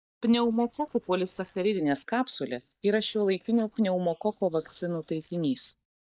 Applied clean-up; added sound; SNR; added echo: neural mask model DeepFilterNet 3.